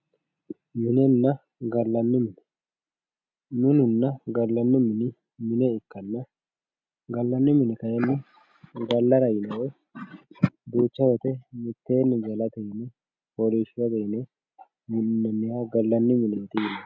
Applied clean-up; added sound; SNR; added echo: none; none; none; none.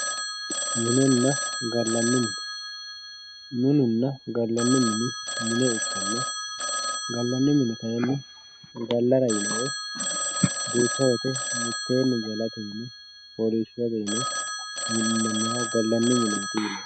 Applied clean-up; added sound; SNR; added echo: none; Telephone; 4 dB; none.